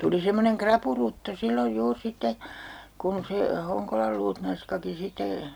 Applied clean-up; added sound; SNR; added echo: none; none; none; none.